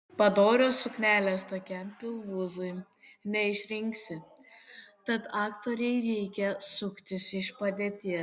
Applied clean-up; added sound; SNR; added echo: none; none; none; none.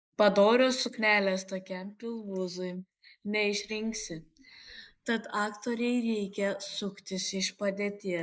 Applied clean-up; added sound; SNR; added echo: neural mask model Resemble Enhance denoiser.